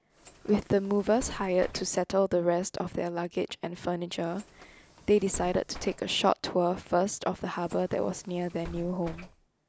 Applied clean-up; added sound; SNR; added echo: none; Bus; 17 dB; none.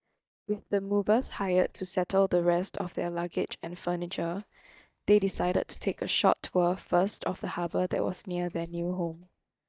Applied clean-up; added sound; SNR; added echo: neural mask model DeepFilterNet 3.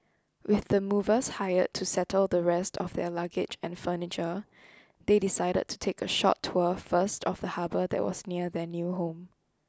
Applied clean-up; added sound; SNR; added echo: none; none; none; none.